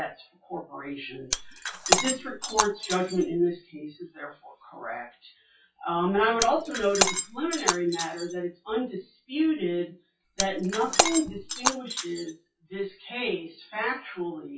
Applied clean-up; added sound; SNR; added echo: classical method WPE with log-MMSE.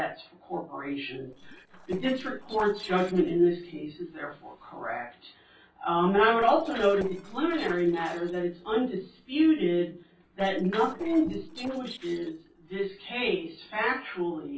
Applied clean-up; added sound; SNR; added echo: neural separator model SepFormer DNS4.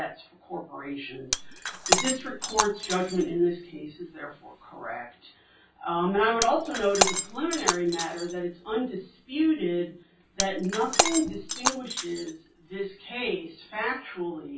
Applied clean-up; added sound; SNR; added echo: none; Shatter; 2 dB; reverberation time 0.2 s.